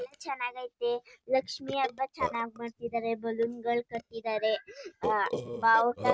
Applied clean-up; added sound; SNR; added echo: neural mask model RNNoise.